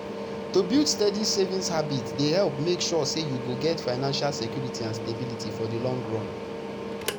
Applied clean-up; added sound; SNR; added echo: none; Mechanical fan; 6 dB; none.